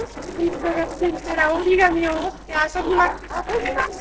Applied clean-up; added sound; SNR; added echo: neural separator model SepFormer DNS4.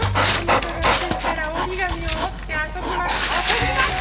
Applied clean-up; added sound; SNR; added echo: none; Dog; -4 dB; reverberation time 1.6 s.